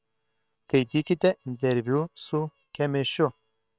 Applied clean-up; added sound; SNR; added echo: neural separator model SepFormer WHAM!.